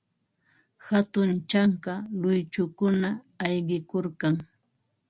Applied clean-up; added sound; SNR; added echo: none; none; none; none.